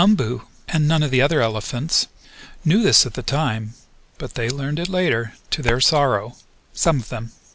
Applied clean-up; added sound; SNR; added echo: none; none; none; none.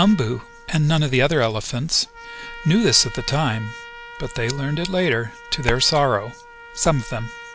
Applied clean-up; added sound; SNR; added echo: none; Trumpet; 18 dB; none.